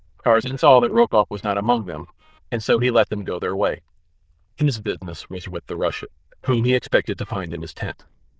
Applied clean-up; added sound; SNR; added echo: neural diffusion model UNIVERSE++.